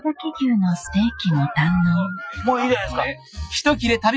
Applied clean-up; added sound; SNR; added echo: classical method Wiener filter.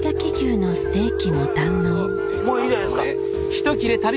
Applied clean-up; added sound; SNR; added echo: none; Telephone; 0 dB; none.